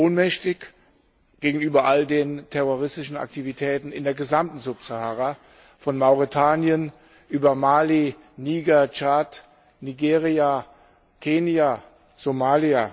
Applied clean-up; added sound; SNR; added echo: none; none; none; none.